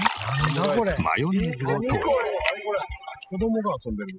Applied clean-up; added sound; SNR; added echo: classical method spectral subtraction.